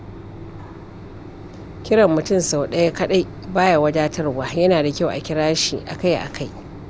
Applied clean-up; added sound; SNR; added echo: none; Mechanisms; 15 dB; none.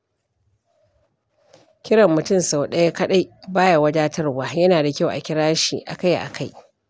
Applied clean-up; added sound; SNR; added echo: none; none; none; none.